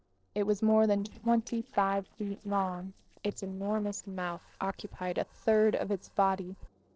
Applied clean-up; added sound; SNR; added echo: neural separator model SepFormer DNS4.